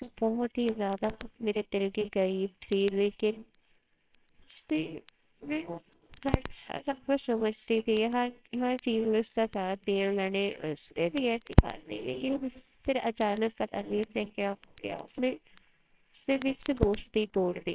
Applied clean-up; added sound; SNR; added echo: neural separator model SepFormer WHAMR!.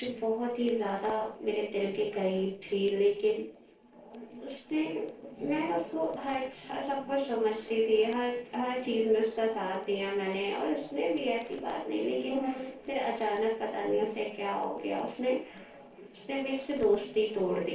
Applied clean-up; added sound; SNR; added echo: neural separator model SepFormer DNS4.